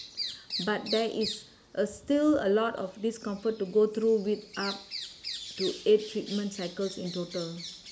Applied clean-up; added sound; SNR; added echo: none; Bird vocalization, bird call, bird song; 12 dB; none.